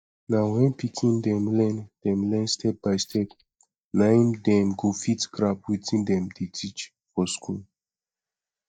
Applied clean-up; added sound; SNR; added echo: neural mask model DeepFilterNet 3.